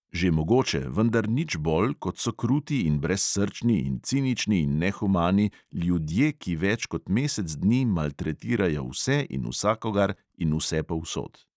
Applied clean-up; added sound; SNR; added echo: none; none; none; none.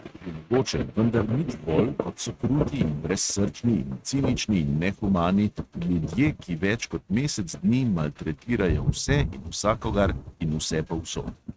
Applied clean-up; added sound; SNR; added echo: neural mask model RNNoise.